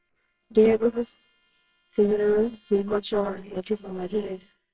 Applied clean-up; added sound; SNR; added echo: neural separator model SepFormer WHAMR!.